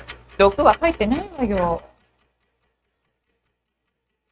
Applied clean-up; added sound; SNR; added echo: neural mask model RNNoise.